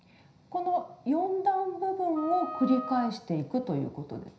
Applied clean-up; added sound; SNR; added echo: none; Wind instrument, woodwind instrument; 11 dB; reverberation time 0.5 s.